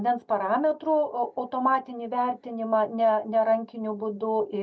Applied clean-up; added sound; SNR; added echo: none; none; none; none.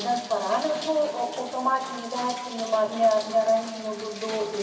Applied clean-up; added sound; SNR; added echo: none; Rain; 14 dB; reverberation time 2.2 s.